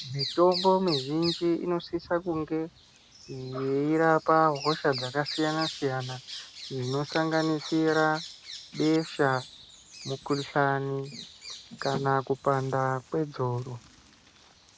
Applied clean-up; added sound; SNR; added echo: none; Bird vocalization, bird call, bird song; 14 dB; none.